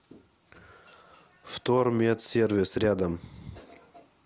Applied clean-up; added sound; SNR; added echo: none; none; none; none.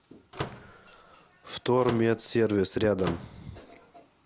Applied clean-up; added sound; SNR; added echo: none; Slam / Microwave oven; 12 dB; none.